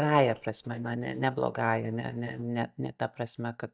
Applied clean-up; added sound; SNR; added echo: neural mask model DeepFilterNet 3.